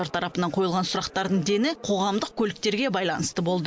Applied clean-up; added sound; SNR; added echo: none; none; none; none.